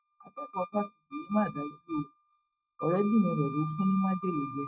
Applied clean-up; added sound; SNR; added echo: neural mask model RNNoise.